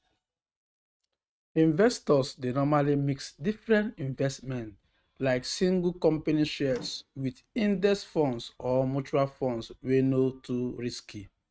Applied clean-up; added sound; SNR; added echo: neural mask model RNNoise.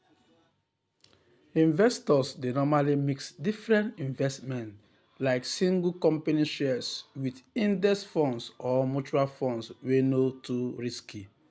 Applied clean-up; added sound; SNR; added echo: none; none; none; none.